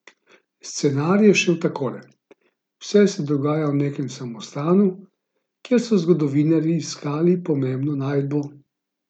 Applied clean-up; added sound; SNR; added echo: none; none; none; none.